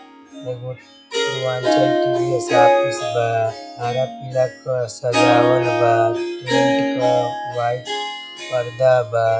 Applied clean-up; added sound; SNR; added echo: classical method log-MMSE.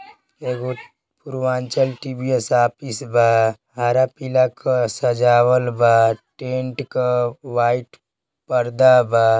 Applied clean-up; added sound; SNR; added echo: none; none; none; none.